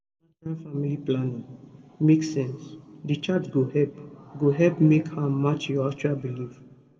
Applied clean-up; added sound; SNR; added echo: none; none; none; reverberation time 1.2 s.